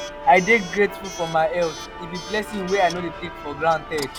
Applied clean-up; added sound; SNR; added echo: none; Church bell + Coin (dropping) / Alarm; 12 dB; none.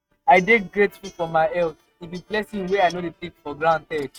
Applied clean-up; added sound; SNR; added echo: neural mask model RNNoise.